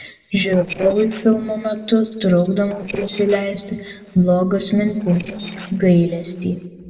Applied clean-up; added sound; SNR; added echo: neural separator model SepFormer DNS4.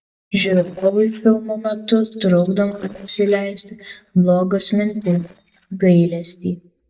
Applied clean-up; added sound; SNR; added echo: neural mask model DeepFilterNet 3.